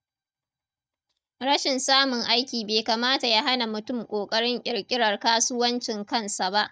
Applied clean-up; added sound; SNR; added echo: neural mask model DeepFilterNet 3.